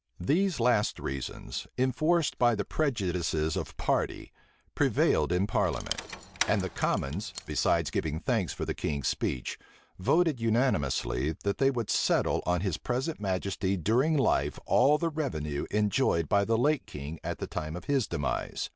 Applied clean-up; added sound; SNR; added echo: none; Rattle / Keys jangling; 11 dB; none.